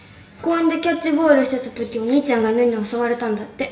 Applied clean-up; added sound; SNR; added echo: none; none; none; reverberation time 0.9 s.